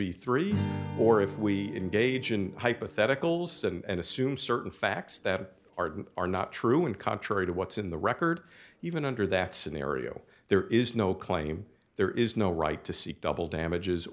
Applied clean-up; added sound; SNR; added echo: none; Strum; 15 dB; none.